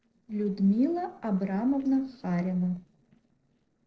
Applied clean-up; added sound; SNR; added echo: neural separator model SepFormer DNS4.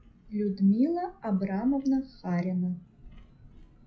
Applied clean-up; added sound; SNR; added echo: classical method WPE with log-MMSE.